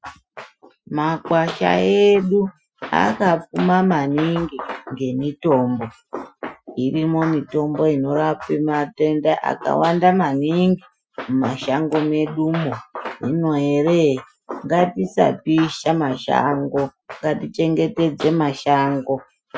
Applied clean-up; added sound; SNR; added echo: classical method Wiener filter.